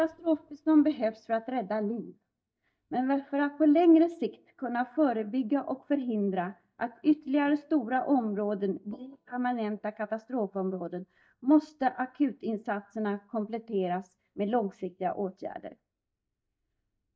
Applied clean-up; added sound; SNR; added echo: neural mask model DeepFilterNet 3.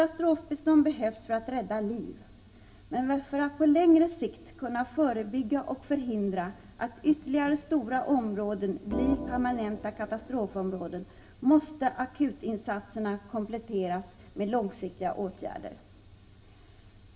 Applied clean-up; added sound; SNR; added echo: none; Organ; 8 dB; reverberation time 0.9 s.